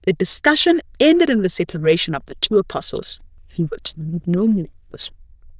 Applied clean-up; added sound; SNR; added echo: neural diffusion model UNIVERSE++.